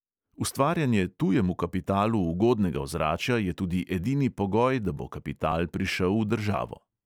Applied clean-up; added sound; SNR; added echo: none; none; none; none.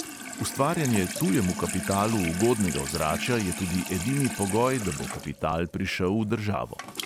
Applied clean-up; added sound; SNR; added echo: none; Sink (filling or washing) / Water tap, faucet; 9 dB; none.